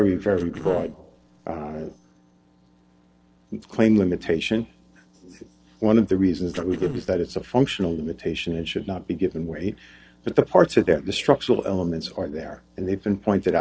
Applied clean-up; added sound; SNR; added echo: neural separator model SepFormer DNS4.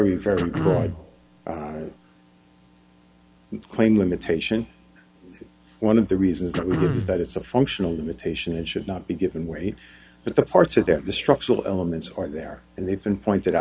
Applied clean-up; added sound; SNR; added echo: none; Cough; 6 dB; none.